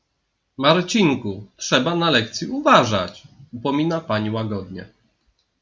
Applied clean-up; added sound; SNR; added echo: none; none; none; none.